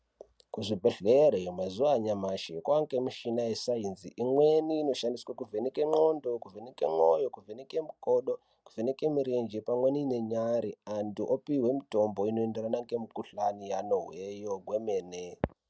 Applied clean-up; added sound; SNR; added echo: none; none; none; none.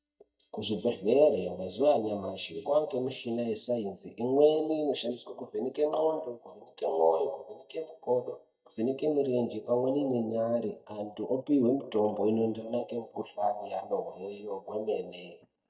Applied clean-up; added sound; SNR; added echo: neural mask model DeepFilterNet 3.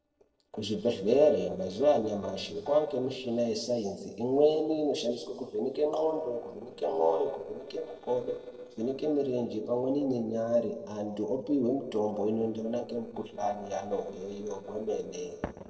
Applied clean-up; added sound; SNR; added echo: neural separator model SepFormer DNS4.